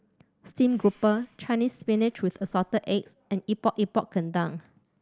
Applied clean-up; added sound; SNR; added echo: neural mask model Resemble Enhance denoiser.